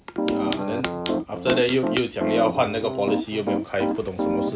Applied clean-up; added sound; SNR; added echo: none; Piano; 1 dB; none.